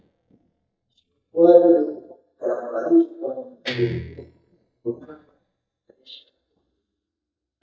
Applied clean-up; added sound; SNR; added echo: neural mask model DeepFilterNet 3.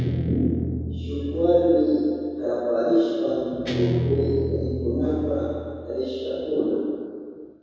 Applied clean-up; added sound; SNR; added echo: none; Guitar; 7 dB; reverberation time 2.0 s.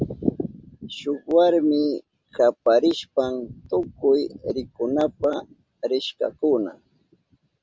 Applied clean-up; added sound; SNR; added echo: none; none; none; none.